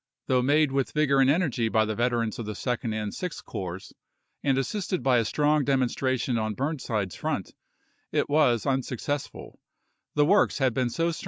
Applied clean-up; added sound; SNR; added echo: none; none; none; none.